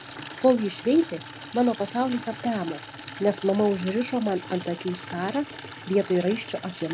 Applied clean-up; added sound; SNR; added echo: none; Water tap, faucet / Liquid; 14 dB; none.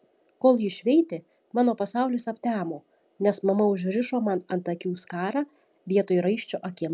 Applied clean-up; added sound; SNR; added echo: none; none; none; none.